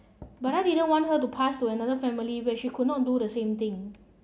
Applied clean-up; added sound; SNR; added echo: none; Snare drum; 17 dB; none.